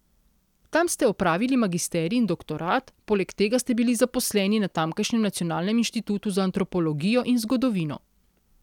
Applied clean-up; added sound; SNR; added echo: none; none; none; none.